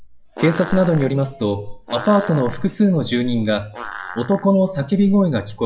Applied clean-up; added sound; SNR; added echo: classical method WPE with log-MMSE.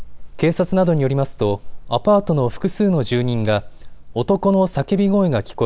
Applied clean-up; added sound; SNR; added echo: none; none; none; none.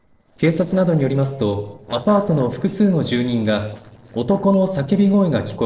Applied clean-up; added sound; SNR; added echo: neural separator model SepFormer DNS4.